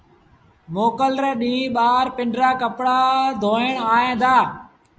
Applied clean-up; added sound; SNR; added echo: none; none; none; none.